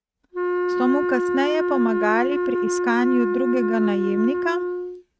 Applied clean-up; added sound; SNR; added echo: neural mask model RNNoise.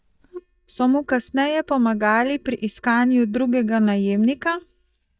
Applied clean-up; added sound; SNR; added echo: neural mask model DeepFilterNet 3.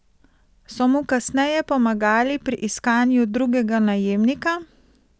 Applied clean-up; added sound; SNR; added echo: none; none; none; none.